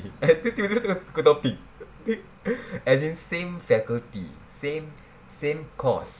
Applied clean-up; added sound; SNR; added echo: none; none; none; none.